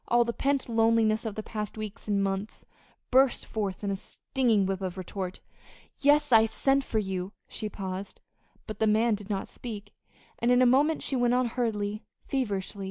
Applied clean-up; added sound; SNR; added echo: none; none; none; none.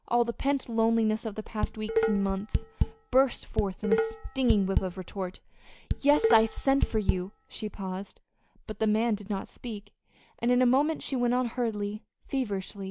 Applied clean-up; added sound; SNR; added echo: none; Dishes, pots, and pans; 1 dB; none.